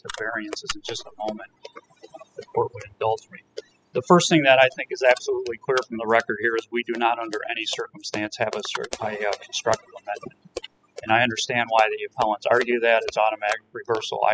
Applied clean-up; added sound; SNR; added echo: classical method spectral subtraction.